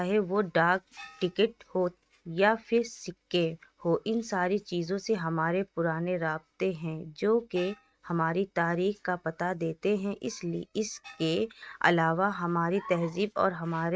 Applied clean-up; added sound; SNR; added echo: neural mask model RNNoise.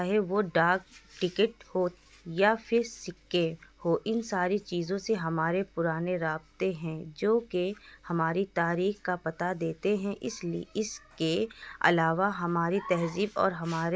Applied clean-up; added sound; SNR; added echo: none; none; none; none.